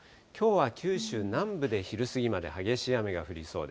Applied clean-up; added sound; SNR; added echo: none; none; none; none.